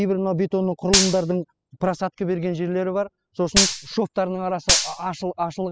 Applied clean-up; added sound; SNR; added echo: classical method spectral subtraction.